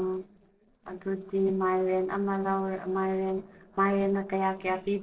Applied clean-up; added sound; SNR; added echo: neural separator model SepFormer DNS4.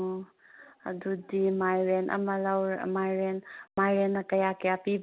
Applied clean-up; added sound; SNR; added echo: none; none; none; none.